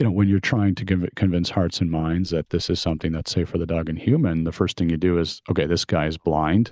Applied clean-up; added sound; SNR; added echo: neural mask model Resemble Enhance denoiser.